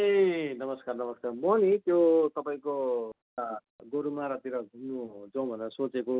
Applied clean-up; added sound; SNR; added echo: none; none; none; none.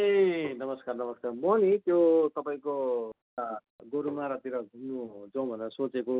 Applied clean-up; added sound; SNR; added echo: none; Tap; 18 dB; none.